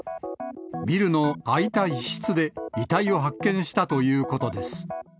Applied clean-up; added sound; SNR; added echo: none; none; none; none.